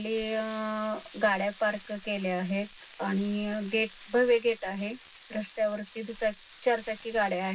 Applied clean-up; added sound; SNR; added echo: none; Frying (food); 16 dB; reverberation time 0.4 s.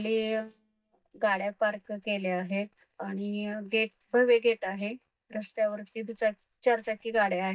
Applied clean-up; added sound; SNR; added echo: neural mask model DeepFilterNet 3.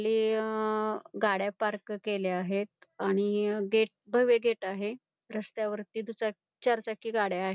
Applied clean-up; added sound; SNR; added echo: none; none; none; none.